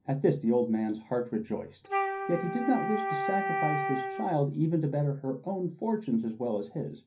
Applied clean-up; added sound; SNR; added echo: none; Wind instrument, woodwind instrument; 3 dB; reverberation time 0.3 s.